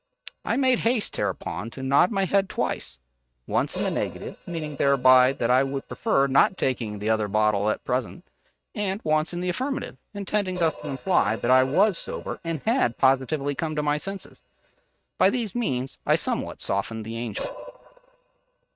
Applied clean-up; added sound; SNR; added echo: neural mask model RNNoise.